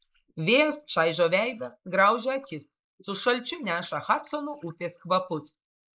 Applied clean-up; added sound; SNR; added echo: neural mask model Resemble Enhance denoiser.